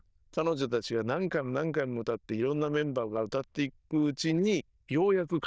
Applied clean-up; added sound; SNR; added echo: neural diffusion model UNIVERSE++.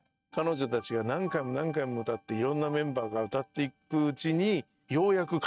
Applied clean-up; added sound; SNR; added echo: neural mask model RNNoise.